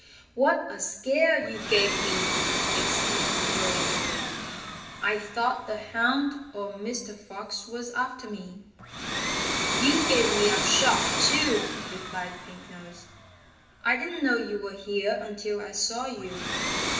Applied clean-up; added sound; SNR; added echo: none; Domestic sounds, home sounds; 2 dB; reverberation time 0.9 s.